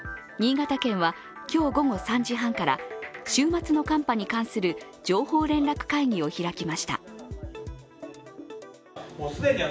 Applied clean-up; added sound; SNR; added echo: none; none; none; none.